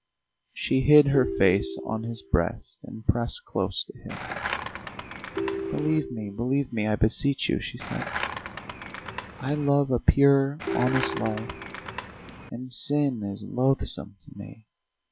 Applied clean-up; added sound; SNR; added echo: none; Skateboard + Ringtone; 7 dB; none.